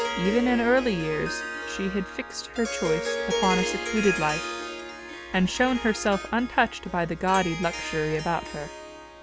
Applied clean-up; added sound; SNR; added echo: none; Harp; 6 dB; none.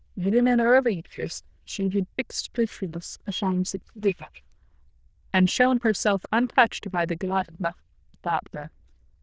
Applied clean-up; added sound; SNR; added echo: neural diffusion model UNIVERSE++.